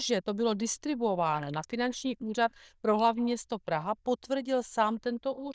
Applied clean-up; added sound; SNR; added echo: neural diffusion model UNIVERSE++.